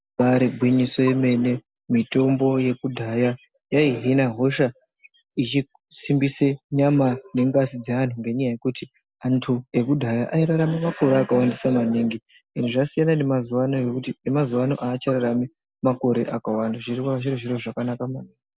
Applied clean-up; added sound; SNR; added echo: none; none; none; none.